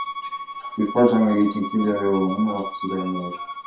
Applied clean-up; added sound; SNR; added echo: none; Bowed string instrument; 10 dB; reverberation time 0.3 s.